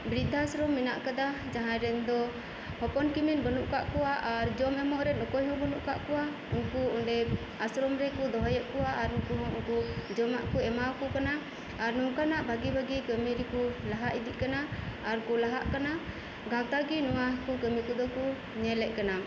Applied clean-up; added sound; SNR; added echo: none; none; none; none.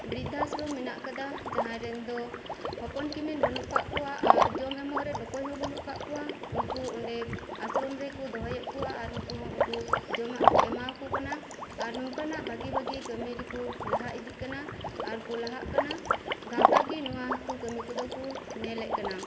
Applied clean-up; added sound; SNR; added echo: none; Liquid; -4 dB; none.